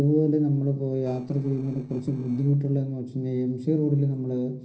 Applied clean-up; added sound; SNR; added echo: neural separator model SepFormer DNS4.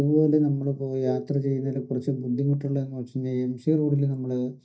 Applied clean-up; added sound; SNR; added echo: neural mask model DeepFilterNet 3.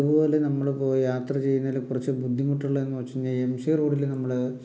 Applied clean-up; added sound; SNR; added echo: none; none; none; none.